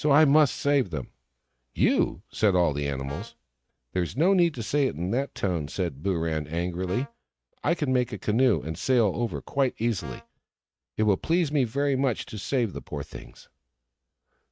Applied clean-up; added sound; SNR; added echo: neural mask model RNNoise.